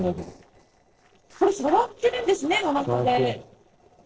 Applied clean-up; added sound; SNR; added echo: neural separator model SepFormer DNS4.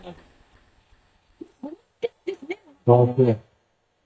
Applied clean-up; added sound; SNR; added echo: neural mask model DeepFilterNet 3.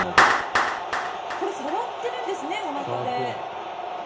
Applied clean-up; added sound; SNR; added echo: none; Clapping; -2 dB; reverberation time 0.6 s.